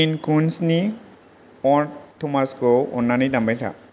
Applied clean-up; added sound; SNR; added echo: none; none; none; none.